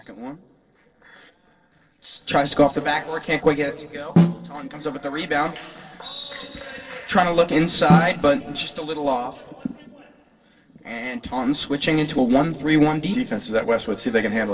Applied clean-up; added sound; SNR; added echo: neural separator model SepFormer DNS4.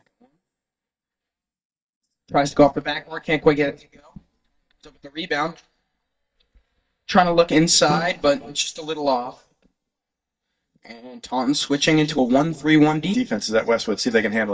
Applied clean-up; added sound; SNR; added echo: neural mask model DeepFilterNet 3.